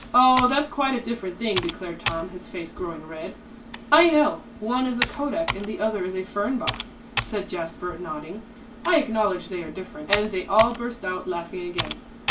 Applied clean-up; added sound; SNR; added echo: none; Computer keyboard; 7 dB; reverberation time 0.2 s.